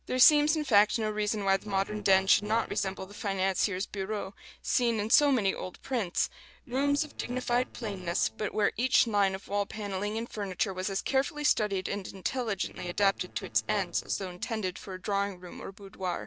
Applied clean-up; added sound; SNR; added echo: neural separator model SepFormer DNS4.